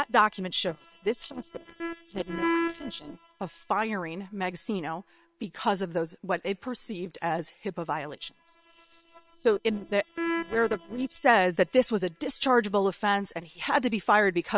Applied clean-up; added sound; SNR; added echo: neural separator model SepFormer WHAM!.